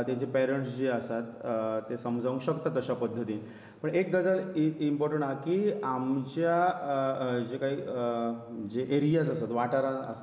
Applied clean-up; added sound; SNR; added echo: none; none; none; none.